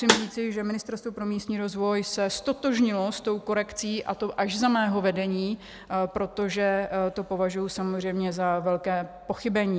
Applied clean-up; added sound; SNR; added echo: none; Snare drum; -2 dB; none.